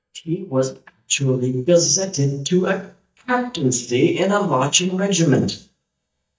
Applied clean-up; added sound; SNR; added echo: neural mask model DeepFilterNet 3.